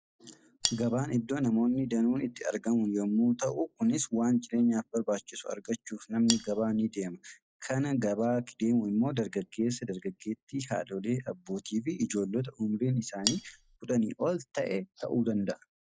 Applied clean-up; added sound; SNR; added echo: classical method log-MMSE.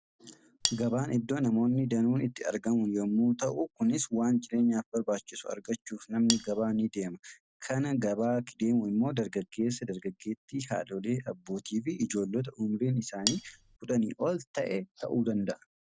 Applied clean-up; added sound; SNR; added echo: none; Cutlery, silverware; 4 dB; none.